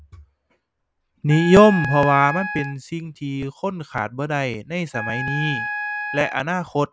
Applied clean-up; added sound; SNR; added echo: none; Wind instrument, woodwind instrument; 8 dB; none.